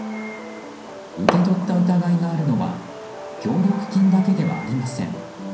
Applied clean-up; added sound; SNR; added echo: none; Fireworks; 11 dB; reverberation time 0.6 s.